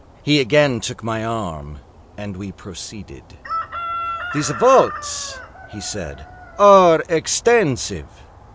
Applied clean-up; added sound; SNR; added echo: none; Chicken, rooster; 14 dB; none.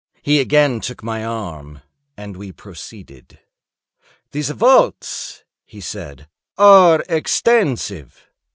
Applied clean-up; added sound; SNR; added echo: none; none; none; none.